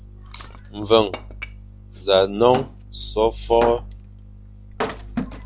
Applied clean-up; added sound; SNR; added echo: none; Wood; 12 dB; none.